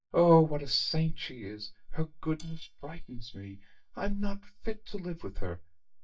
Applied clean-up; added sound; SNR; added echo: neural mask model DeepFilterNet 3.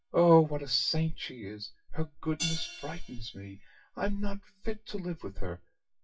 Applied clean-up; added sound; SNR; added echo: classical method WPE with log-MMSE.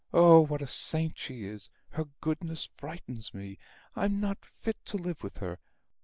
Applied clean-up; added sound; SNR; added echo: none; none; none; none.